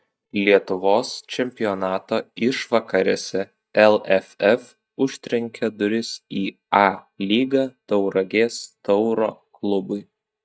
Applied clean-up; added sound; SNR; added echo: neural mask model DeepFilterNet 3.